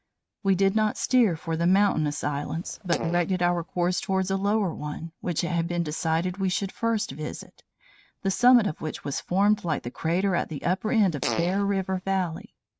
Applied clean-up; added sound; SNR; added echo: neural mask model RNNoise.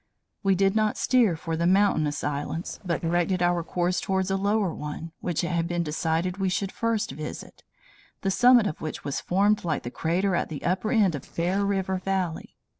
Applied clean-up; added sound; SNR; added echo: neural separator model SepFormer DNS4.